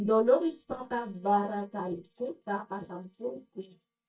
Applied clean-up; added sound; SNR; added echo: neural mask model DeepFilterNet 3.